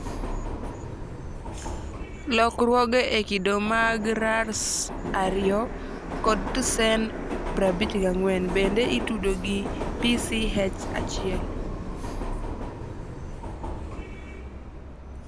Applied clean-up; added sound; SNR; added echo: none; Subway, metro, underground; 5 dB; none.